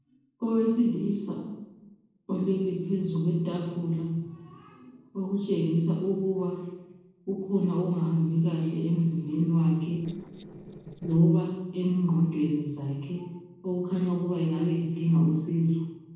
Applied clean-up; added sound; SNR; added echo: neural separator model SepFormer DNS4.